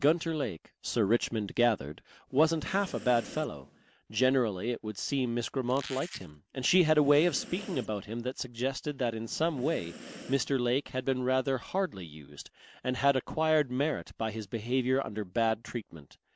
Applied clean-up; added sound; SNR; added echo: none; Breathing + Squeak; 17 dB; none.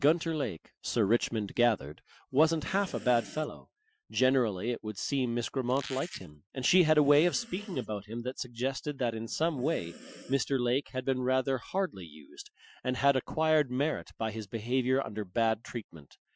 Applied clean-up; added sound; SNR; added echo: classical method Wiener filter.